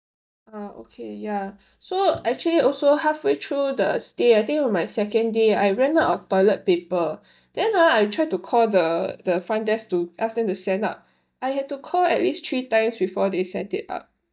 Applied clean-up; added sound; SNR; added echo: neural mask model DeepFilterNet 3.